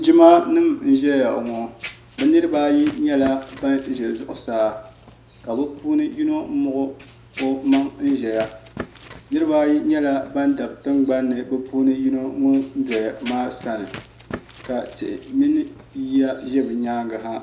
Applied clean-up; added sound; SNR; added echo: none; Run; 20 dB; reverberation time 0.5 s.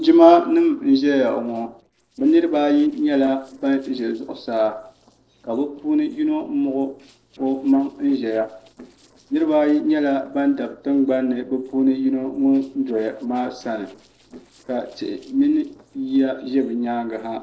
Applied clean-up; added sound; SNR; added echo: neural separator model SepFormer DNS4.